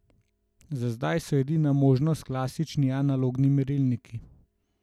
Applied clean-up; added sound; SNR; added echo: none; none; none; none.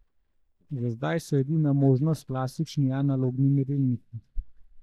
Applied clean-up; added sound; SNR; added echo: neural mask model DeepFilterNet 3.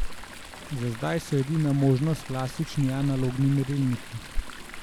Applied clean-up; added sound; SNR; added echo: none; Chatter / Stream; 9 dB; none.